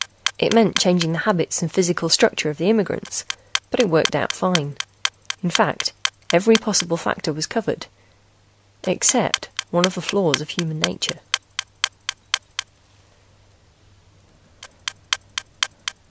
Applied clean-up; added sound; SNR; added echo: none; Clock; 7 dB; none.